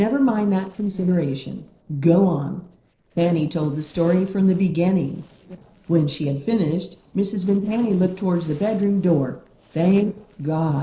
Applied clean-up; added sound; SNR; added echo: neural separator model SepFormer DNS4.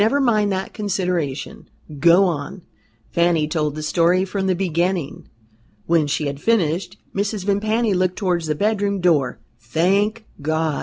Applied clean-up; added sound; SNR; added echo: none; none; none; none.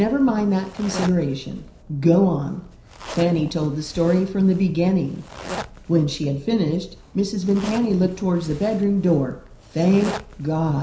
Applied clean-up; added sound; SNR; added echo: none; Zipper (clothing); 16 dB; reverberation time 0.5 s.